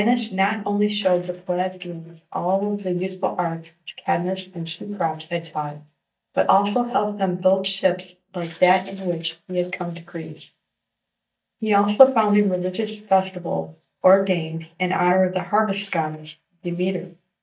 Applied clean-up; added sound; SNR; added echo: neural mask model DeepFilterNet 3.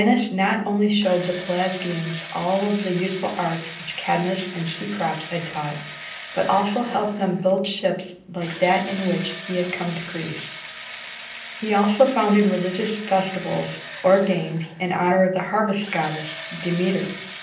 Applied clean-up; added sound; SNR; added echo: none; Engine / Drill; 14 dB; reverberation time 0.6 s.